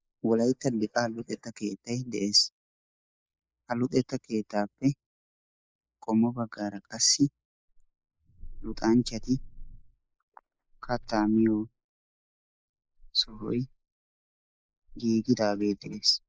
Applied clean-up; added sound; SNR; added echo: neural mask model Resemble Enhance denoiser.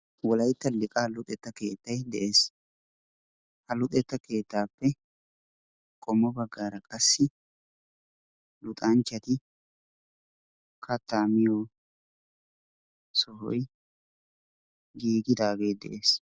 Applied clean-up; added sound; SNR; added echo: none; none; none; none.